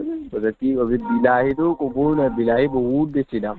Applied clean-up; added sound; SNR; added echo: neural mask model RNNoise.